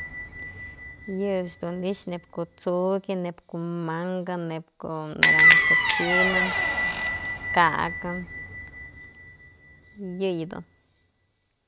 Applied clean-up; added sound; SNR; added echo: none; Squeak / Bell; -3 dB; none.